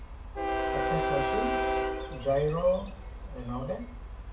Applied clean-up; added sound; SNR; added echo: none; Train; -1 dB; reverberation time 0.3 s.